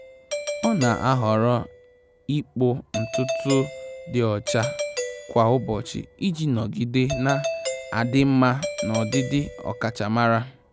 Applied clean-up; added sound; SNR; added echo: none; Doorbell; 8 dB; none.